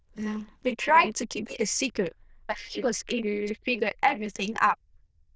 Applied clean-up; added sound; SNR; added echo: neural diffusion model UNIVERSE++.